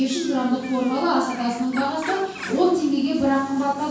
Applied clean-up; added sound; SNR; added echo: none; Bird; 16 dB; reverberation time 0.6 s.